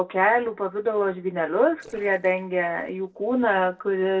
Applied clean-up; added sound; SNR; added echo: neural separator model SepFormer DNS4.